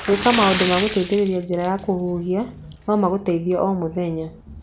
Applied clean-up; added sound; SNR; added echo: none; Splash, splatter; 10 dB; none.